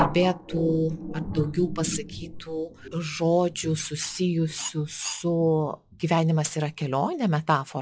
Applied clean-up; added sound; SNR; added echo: classical method log-MMSE.